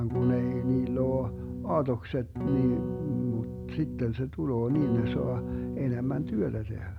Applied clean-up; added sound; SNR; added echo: none; Electric guitar / Strum; 4 dB; none.